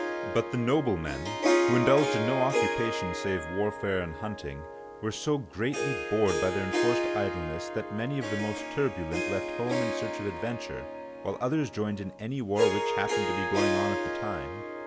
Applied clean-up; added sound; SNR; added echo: none; Harp; 0 dB; none.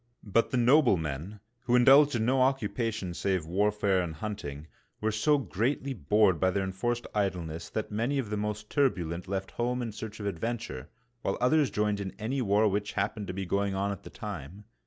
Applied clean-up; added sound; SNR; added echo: none; none; none; none.